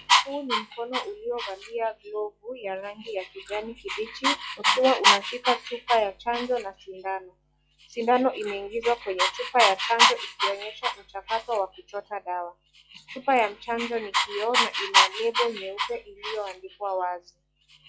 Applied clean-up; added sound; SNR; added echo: classical method log-MMSE.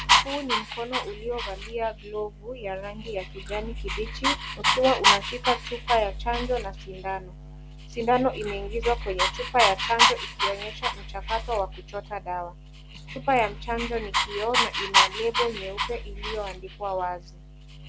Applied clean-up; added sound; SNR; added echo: none; Dog; 0 dB; none.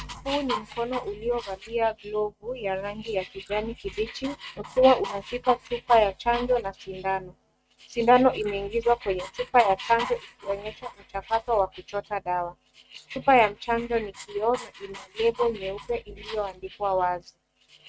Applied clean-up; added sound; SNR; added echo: neural mask model RNNoise.